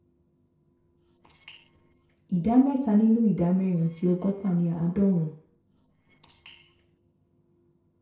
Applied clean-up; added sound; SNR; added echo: neural separator model SepFormer DNS4.